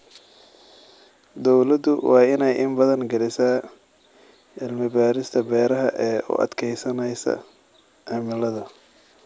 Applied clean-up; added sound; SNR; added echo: none; none; none; none.